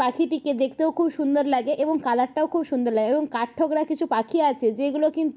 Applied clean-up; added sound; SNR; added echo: none; none; none; none.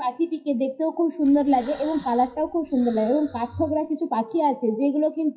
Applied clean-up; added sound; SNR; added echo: classical method WPE with log-MMSE.